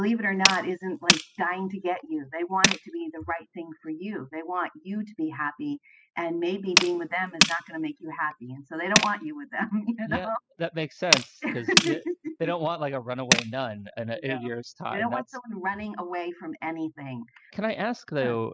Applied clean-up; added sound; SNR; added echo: classical method spectral subtraction.